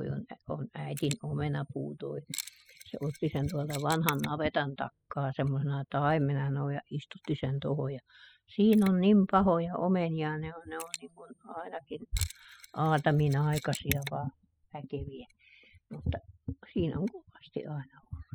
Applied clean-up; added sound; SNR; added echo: classical method spectral subtraction.